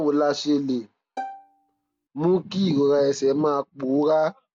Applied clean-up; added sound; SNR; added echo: none; Bowed string instrument; 14 dB; none.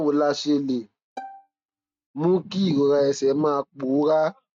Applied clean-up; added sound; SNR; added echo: neural mask model RNNoise.